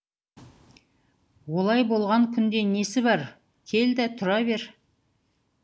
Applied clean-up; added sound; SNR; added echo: none; none; none; none.